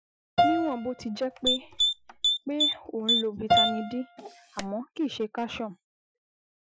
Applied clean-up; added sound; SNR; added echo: classical method Wiener filter.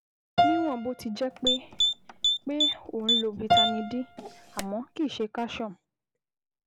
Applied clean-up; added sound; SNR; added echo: none; Piano + Typing; -4 dB; none.